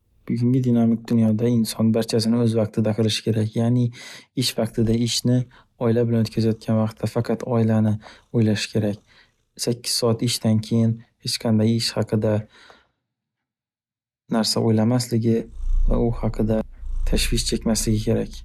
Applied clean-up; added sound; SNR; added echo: neural mask model DeepFilterNet 3.